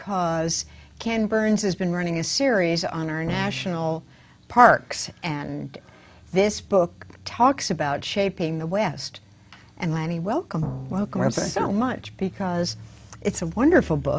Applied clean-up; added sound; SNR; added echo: none; Drum; 13 dB; none.